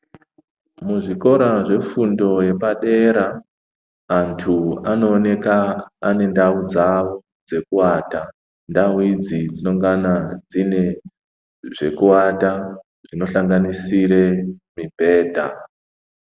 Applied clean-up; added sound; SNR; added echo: none; none; none; none.